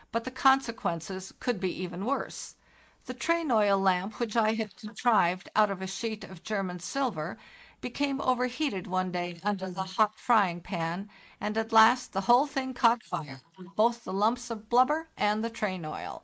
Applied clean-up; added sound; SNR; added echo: neural mask model Resemble Enhance denoiser.